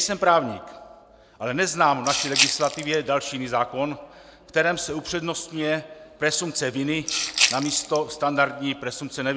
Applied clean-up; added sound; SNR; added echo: none; Rattle (instrument); 3 dB; none.